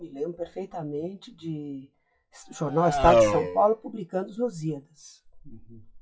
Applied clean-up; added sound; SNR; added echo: classical method WPE with log-MMSE.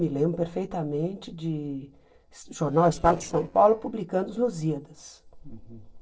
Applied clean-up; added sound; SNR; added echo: neural separator model SepFormer DNS4.